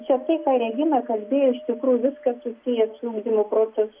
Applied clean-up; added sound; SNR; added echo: none; Wind; 20 dB; none.